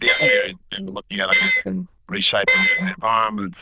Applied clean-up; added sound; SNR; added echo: neural diffusion model UNIVERSE++.